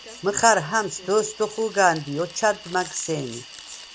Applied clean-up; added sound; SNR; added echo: none; Crumpling, crinkling + Hiss; 18 dB; none.